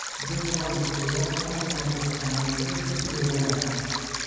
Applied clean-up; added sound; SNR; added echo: none; Stream; 3 dB; reverberation time 2.1 s.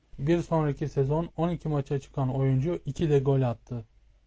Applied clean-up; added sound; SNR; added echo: none; none; none; none.